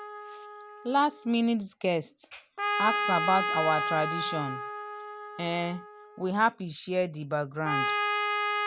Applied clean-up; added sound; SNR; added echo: none; Trumpet; 3 dB; none.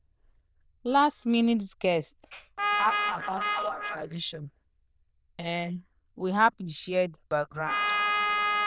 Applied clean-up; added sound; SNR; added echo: neural diffusion model UNIVERSE++.